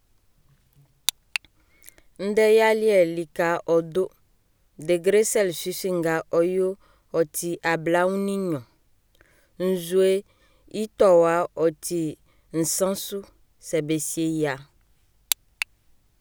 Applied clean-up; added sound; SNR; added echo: none; none; none; none.